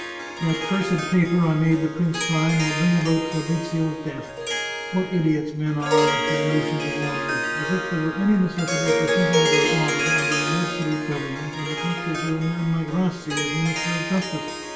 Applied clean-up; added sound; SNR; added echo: none; Harp; 2 dB; reverberation time 0.8 s.